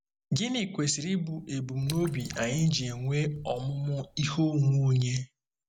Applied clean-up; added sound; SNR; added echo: none; Drip / Water; 19 dB; none.